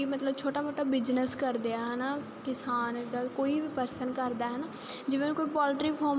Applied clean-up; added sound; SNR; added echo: none; none; none; none.